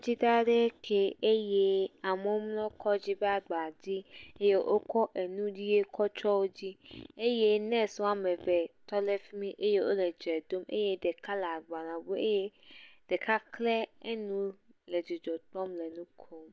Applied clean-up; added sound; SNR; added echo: none; none; none; none.